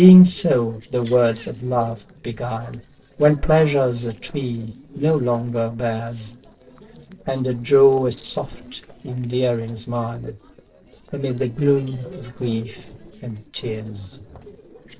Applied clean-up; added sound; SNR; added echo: neural separator model SepFormer DNS4.